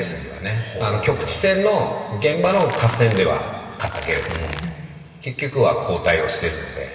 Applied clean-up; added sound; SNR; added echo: none; Crackle; 13 dB; reverberation time 2.3 s.